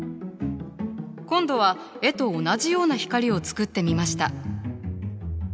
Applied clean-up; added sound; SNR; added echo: none; none; none; none.